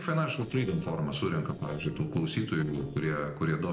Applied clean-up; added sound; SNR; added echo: neural separator model SepFormer DNS4.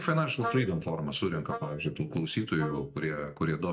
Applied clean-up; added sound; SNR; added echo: neural mask model DeepFilterNet 3.